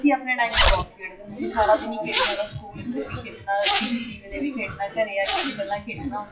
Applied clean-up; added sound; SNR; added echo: classical method WPE with log-MMSE.